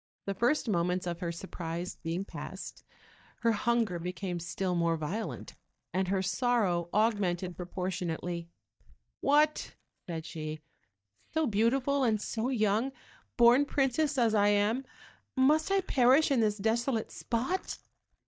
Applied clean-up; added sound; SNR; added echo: neural mask model DeepFilterNet 3.